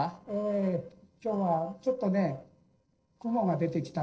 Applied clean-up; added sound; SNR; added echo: neural separator model SepFormer DNS4.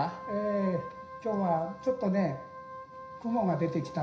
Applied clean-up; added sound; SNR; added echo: none; Wind instrument, woodwind instrument; 12 dB; reverberation time 0.5 s.